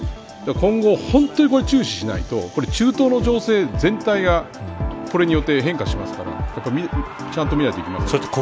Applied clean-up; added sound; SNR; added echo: none; none; none; none.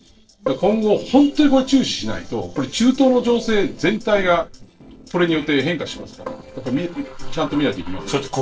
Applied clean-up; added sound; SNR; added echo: neural separator model SepFormer DNS4.